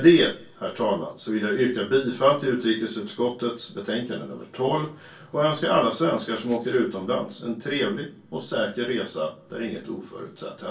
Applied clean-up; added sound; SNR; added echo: neural separator model SepFormer DNS4.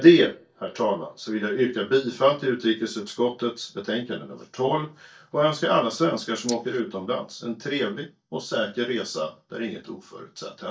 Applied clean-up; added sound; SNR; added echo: neural mask model DeepFilterNet 3.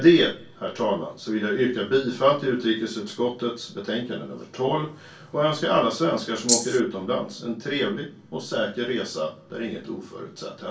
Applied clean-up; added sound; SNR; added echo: none; Rattle (instrument); -2 dB; reverberation time 0.2 s.